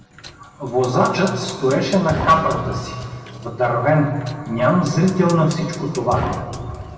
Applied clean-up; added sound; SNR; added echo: none; Fire; 13 dB; reverberation time 2.2 s.